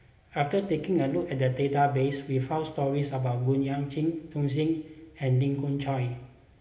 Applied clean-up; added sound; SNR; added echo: none; none; none; reverberation time 1.1 s.